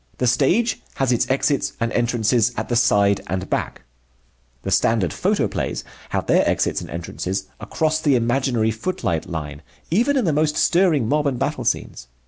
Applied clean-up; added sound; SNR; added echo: none; none; none; none.